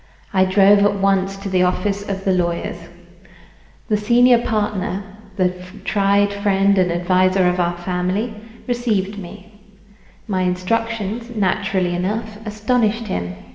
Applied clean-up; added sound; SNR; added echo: none; none; none; reverberation time 1.7 s.